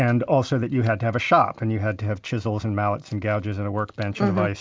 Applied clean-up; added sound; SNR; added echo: none; none; none; none.